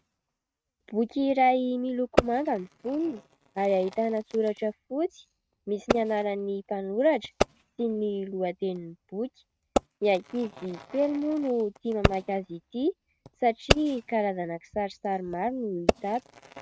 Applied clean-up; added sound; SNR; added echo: neural mask model RNNoise.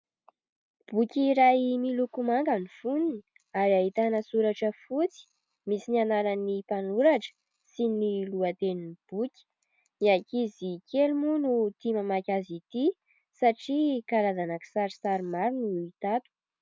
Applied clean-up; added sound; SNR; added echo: none; none; none; none.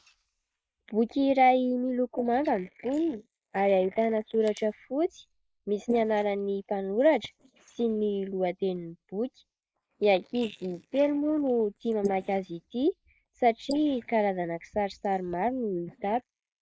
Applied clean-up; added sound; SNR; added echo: neural mask model Resemble Enhance denoiser.